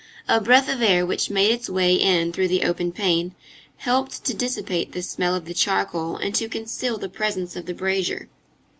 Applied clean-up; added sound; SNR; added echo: none; none; none; none.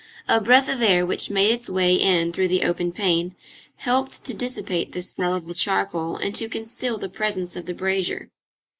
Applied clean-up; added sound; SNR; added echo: neural mask model Resemble Enhance denoiser.